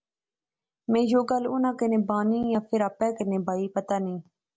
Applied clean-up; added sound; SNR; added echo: none; none; none; none.